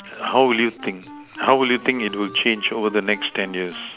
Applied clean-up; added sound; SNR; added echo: none; Wind instrument, woodwind instrument; 19 dB; none.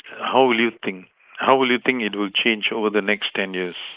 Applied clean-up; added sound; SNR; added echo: neural mask model Resemble Enhance denoiser.